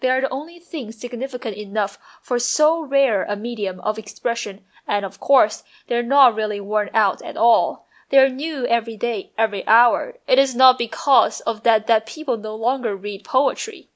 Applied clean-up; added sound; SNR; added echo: none; none; none; none.